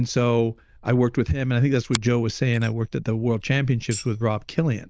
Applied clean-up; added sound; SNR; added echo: neural diffusion model UNIVERSE++.